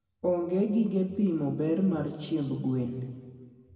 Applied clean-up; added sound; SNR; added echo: none; none; none; reverberation time 1.7 s.